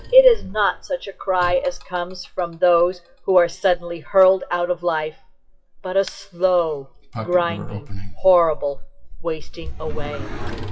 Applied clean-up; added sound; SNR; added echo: classical method WPE with log-MMSE.